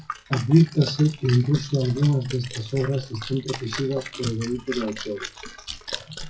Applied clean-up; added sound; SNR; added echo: classical method WPE with log-MMSE.